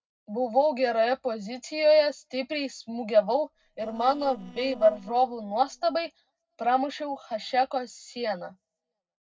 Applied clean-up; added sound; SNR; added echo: neural separator model SepFormer DNS4.